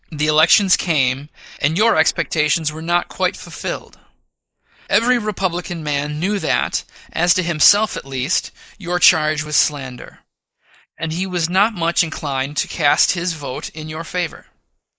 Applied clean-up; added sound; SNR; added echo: neural mask model Resemble Enhance denoiser.